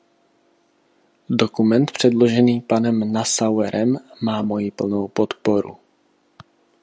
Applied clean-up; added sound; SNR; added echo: none; none; none; none.